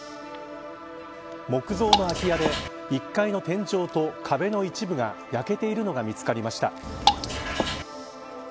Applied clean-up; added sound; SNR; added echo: none; Drip / Water; -2 dB; none.